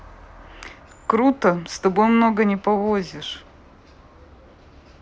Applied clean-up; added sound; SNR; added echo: none; none; none; none.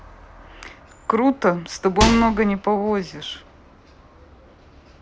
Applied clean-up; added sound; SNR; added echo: none; Microwave oven; -1 dB; none.